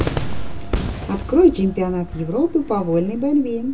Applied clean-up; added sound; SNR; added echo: none; Cheering / Fireworks; 9 dB; reverberation time 0.2 s.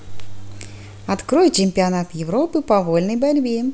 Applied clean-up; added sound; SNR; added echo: none; none; none; none.